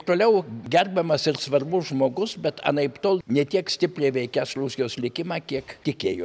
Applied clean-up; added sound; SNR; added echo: none; none; none; none.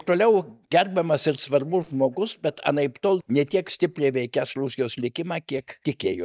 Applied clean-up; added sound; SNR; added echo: neural mask model DeepFilterNet 3.